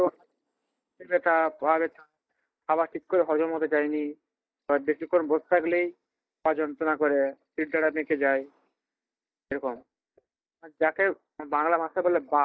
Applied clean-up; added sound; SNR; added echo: neural mask model DeepFilterNet 3.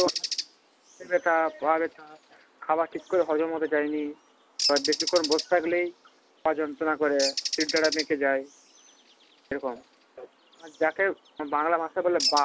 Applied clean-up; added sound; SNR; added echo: none; Bird; 8 dB; none.